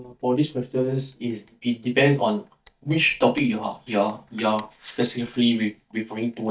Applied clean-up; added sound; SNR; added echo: neural mask model DeepFilterNet 3.